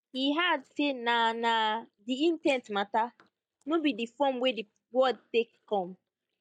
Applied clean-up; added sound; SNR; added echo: neural mask model DeepFilterNet 3.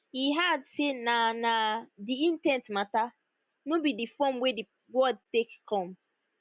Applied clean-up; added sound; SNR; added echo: none; none; none; none.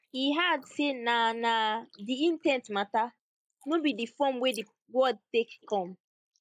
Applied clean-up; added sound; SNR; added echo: neural mask model Resemble Enhance denoiser.